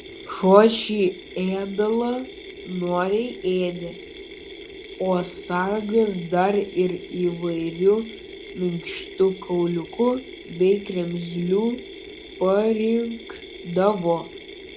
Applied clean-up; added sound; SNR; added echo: none; Mechanisms; 16 dB; none.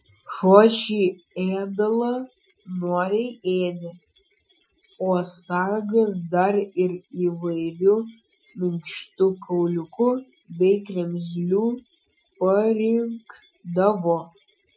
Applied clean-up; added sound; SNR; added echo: classical method Wiener filter.